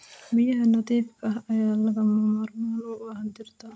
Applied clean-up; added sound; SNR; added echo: none; none; none; none.